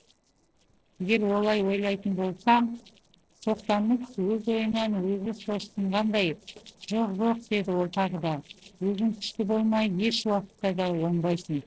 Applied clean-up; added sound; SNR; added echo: neural separator model SepFormer DNS4.